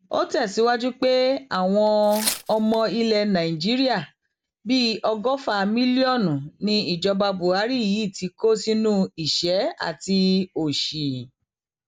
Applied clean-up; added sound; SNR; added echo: none; Tearing; 10 dB; none.